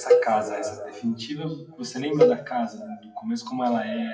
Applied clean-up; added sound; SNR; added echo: classical method WPE with log-MMSE.